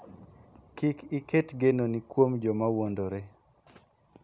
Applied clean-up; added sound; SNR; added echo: none; none; none; none.